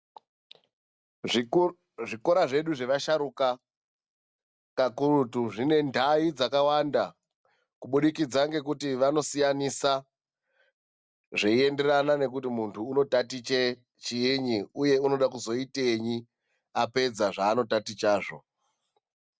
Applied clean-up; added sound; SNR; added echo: none; none; none; none.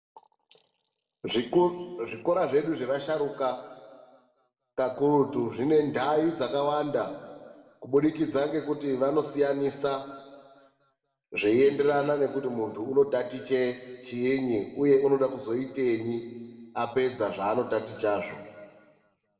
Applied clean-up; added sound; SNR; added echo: none; none; none; reverberation time 1.6 s.